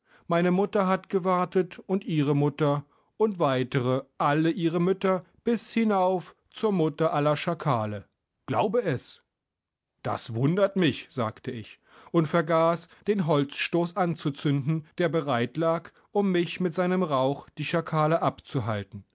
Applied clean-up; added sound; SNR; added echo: none; none; none; none.